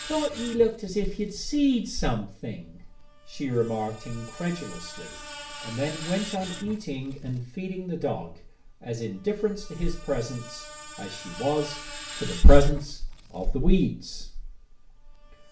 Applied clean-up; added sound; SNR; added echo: none; Screech; 18 dB; reverberation time 0.4 s.